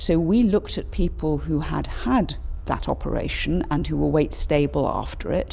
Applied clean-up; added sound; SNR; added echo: none; none; none; none.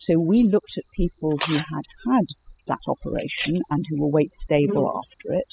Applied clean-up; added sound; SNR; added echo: classical method spectral subtraction.